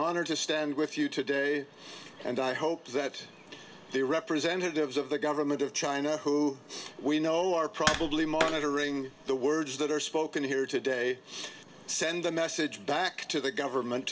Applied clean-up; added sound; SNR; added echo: none; Tap; 5 dB; none.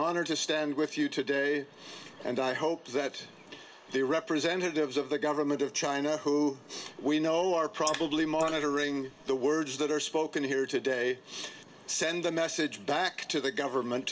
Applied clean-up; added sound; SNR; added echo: neural mask model Resemble Enhance denoiser.